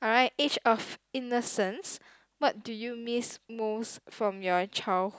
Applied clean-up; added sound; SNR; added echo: none; none; none; none.